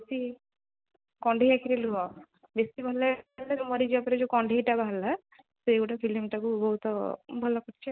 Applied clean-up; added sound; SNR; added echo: none; none; none; none.